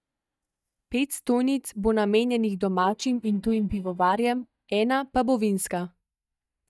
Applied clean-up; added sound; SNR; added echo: neural mask model DeepFilterNet 3.